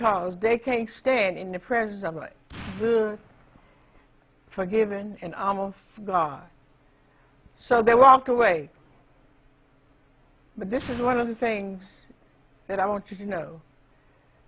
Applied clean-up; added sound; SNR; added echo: none; Explosion; 19 dB; none.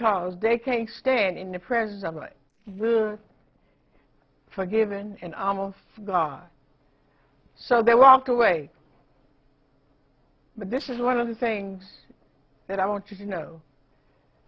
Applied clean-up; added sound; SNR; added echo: neural separator model SepFormer DNS4.